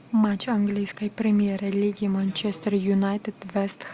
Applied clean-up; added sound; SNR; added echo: none; none; none; none.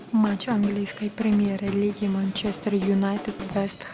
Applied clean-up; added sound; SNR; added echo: none; Drum kit; 13 dB; none.